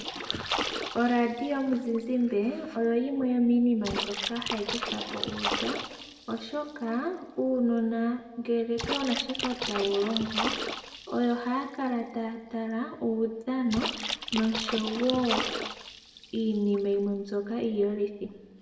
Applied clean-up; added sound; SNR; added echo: none; Splash, splatter; 7 dB; reverberation time 1.0 s.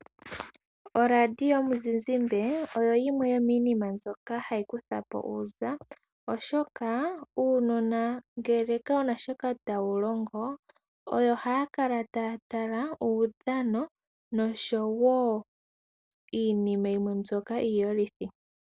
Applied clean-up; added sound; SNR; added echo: none; none; none; none.